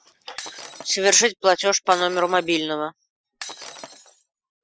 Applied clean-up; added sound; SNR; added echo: classical method Wiener filter.